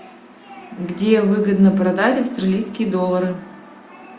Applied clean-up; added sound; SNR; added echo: none; none; none; none.